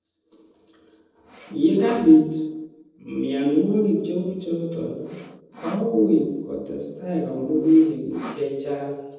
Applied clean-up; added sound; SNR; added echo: neural separator model SepFormer DNS4.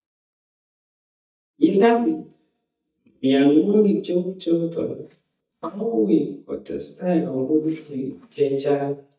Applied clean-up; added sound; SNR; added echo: neural mask model DeepFilterNet 3.